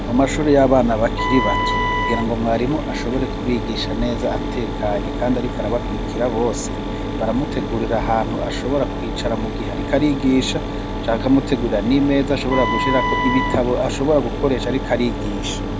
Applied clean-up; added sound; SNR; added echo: none; Wind instrument, woodwind instrument + Mechanisms; 2 dB; none.